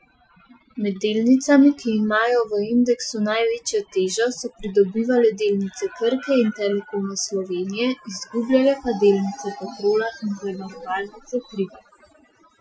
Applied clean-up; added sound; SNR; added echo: classical method Wiener filter.